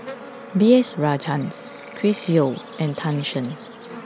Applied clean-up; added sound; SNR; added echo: none; Bird / Insect; 16 dB; none.